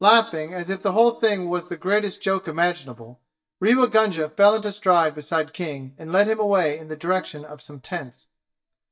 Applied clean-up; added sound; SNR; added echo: neural mask model DeepFilterNet 3.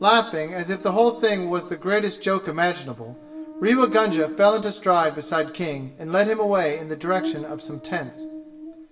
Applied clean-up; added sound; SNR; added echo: none; Buzz; 13 dB; reverberation time 0.7 s.